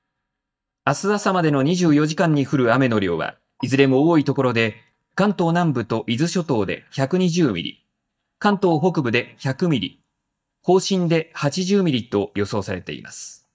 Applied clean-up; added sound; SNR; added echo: neural mask model DeepFilterNet 3.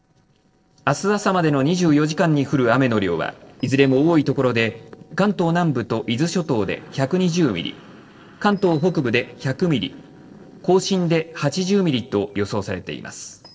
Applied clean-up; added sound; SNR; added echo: neural separator model SepFormer DNS4.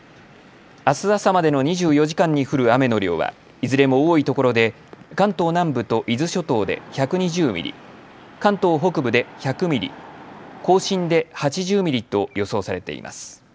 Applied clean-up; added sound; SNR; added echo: none; none; none; none.